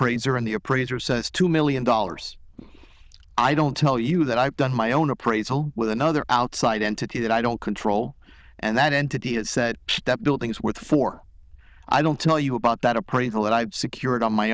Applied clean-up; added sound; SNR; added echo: neural diffusion model UNIVERSE++.